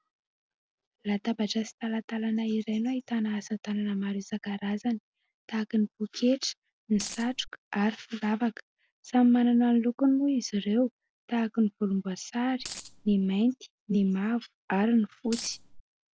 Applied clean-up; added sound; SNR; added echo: none; Coin (dropping); 13 dB; none.